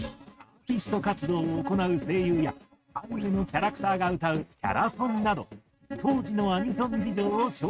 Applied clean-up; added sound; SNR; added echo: neural mask model RNNoise.